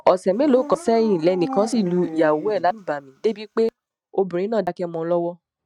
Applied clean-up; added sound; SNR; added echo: neural mask model RNNoise.